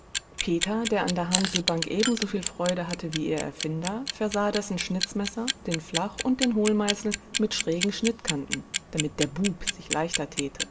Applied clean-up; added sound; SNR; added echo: none; Clock; 5 dB; reverberation time 3.0 s.